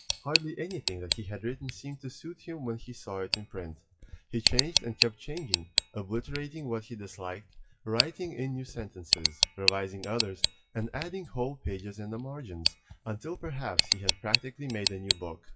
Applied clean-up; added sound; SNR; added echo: classical method WPE with log-MMSE.